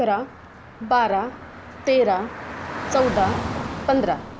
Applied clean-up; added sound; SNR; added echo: none; Traffic noise, roadway noise / Car; 8 dB; none.